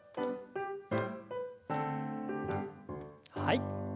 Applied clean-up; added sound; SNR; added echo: none; none; none; none.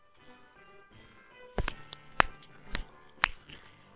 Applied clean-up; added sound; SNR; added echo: neural separator model SepFormer WHAMR!.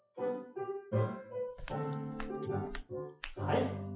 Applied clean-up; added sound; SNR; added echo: classical method WPE with log-MMSE.